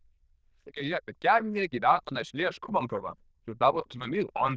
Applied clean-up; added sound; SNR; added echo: neural diffusion model UNIVERSE++.